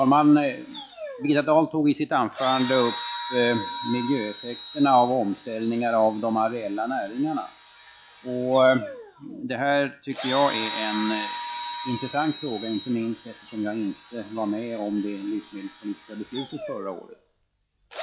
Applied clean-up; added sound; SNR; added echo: classical method log-MMSE.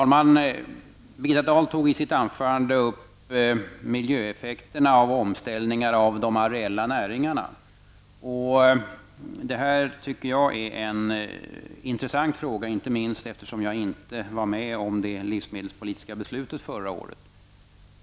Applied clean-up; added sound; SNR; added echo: none; none; none; none.